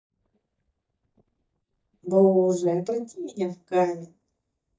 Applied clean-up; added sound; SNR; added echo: neural mask model DeepFilterNet 3.